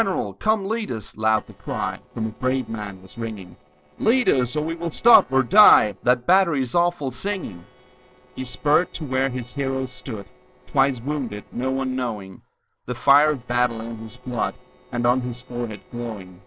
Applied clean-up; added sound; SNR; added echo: neural separator model SepFormer DNS4.